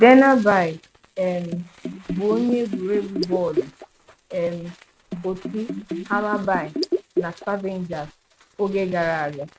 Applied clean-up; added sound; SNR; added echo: neural mask model RNNoise.